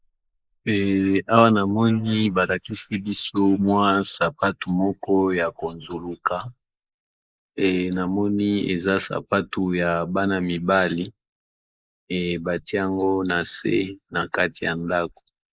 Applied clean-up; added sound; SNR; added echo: neural mask model Resemble Enhance denoiser.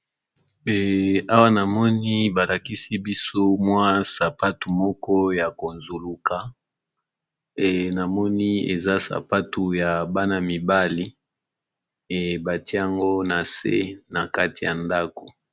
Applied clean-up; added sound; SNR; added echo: none; none; none; none.